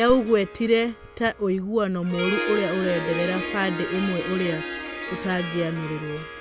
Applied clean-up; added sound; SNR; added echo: none; Harp; 8 dB; none.